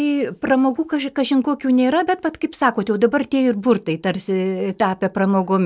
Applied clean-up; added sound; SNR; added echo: none; none; none; none.